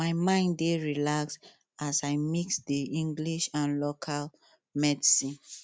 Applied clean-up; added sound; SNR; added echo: none; none; none; none.